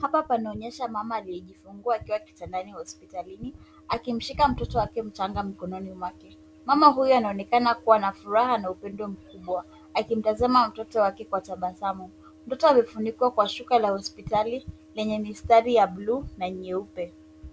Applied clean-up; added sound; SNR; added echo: none; none; none; none.